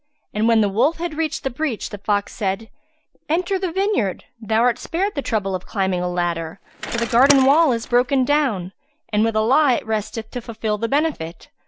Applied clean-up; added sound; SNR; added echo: none; Bicycle; 10 dB; none.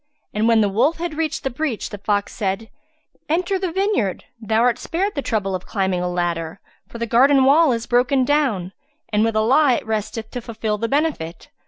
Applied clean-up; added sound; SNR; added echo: none; none; none; none.